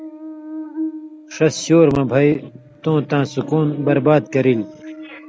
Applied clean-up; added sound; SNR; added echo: none; Buzz; 14 dB; none.